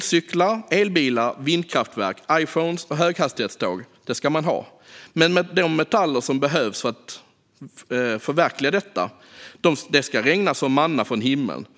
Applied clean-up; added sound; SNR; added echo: none; none; none; none.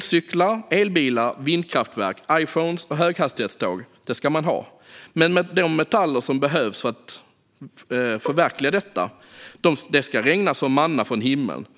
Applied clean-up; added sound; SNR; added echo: none; Bowed string instrument; 15 dB; none.